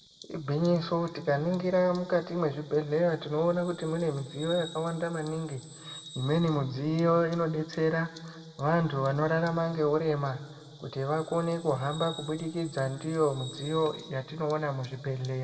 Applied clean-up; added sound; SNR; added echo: none; Bird vocalization, bird call, bird song; 20 dB; reverberation time 1.2 s.